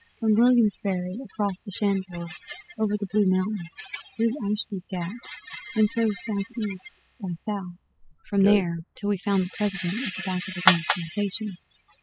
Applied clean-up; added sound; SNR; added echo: classical method spectral subtraction.